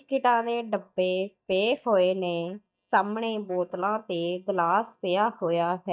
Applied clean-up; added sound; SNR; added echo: neural mask model DeepFilterNet 3.